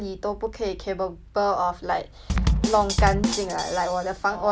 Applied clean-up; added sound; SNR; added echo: none; Bass drum / Snare drum; 0 dB; none.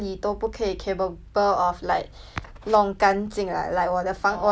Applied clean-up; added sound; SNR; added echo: none; none; none; none.